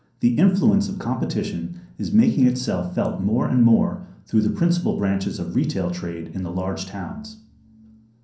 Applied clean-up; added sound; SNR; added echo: none; none; none; reverberation time 0.6 s.